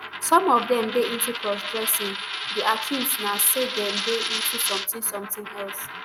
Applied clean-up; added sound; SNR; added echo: none; Coin (dropping); 5 dB; none.